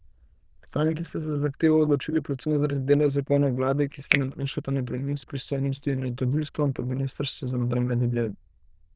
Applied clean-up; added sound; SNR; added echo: neural diffusion model UNIVERSE++.